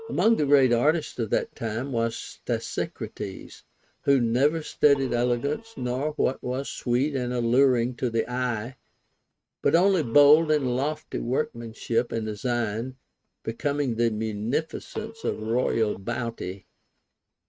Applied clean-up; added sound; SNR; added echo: neural mask model RNNoise.